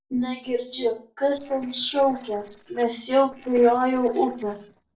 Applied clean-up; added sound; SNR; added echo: neural separator model SepFormer DNS4.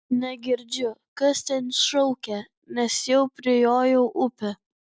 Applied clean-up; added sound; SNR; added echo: none; none; none; none.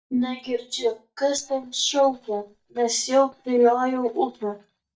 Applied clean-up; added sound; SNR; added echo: neural mask model DeepFilterNet 3.